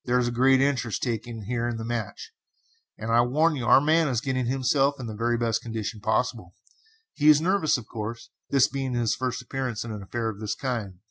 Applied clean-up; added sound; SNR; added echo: none; none; none; none.